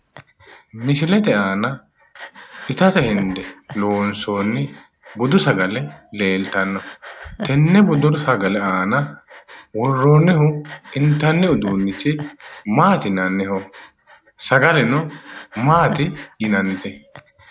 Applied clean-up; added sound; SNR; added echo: none; Breathing; 19 dB; none.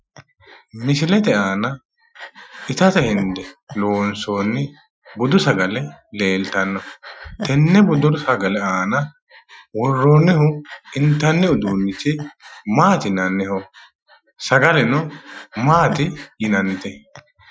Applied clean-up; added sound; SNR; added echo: classical method Wiener filter.